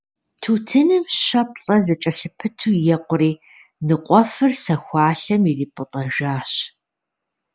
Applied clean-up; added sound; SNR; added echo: none; none; none; none.